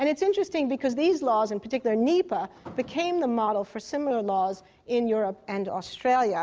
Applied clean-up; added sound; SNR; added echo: none; none; none; none.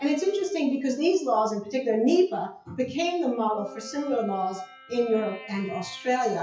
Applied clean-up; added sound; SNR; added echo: classical method WPE with log-MMSE.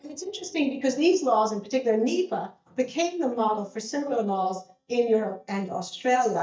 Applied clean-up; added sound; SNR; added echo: neural mask model DeepFilterNet 3.